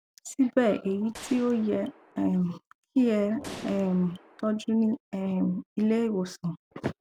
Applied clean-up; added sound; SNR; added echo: none; Gunshot, gunfire; 20 dB; none.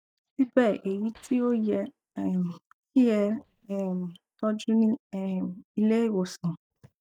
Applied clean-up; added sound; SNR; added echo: neural mask model DeepFilterNet 3.